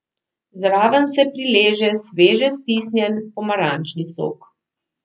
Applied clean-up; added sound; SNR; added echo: none; none; none; none.